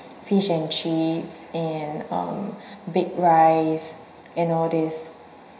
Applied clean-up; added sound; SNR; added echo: none; none; none; reverberation time 0.9 s.